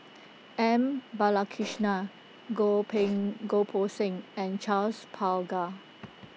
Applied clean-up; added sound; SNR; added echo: none; Fart; 14 dB; none.